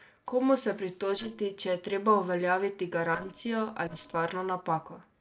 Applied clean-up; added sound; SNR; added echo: neural separator model SepFormer DNS4.